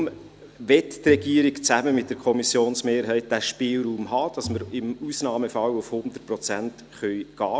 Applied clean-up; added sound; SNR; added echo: none; none; none; none.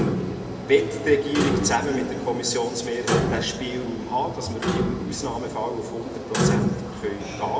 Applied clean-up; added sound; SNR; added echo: none; Clock; 1 dB; reverberation time 1.8 s.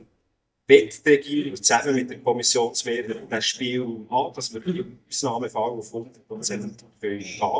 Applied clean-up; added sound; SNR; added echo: neural mask model DeepFilterNet 3.